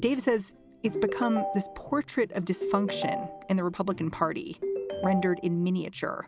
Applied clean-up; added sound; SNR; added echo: none; Ringtone; 5 dB; none.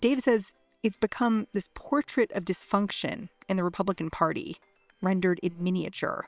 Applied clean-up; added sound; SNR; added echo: neural separator model SepFormer WHAM!.